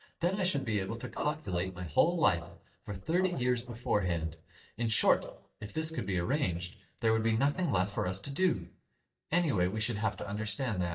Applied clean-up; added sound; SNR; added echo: neural mask model DeepFilterNet 3.